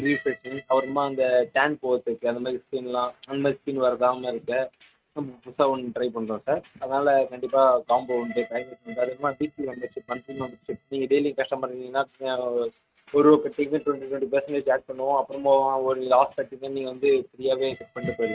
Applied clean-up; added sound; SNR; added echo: neural mask model RNNoise.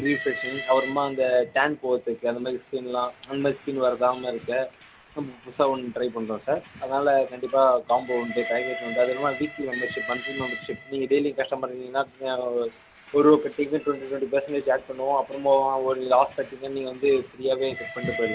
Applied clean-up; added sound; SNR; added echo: none; Train; 14 dB; none.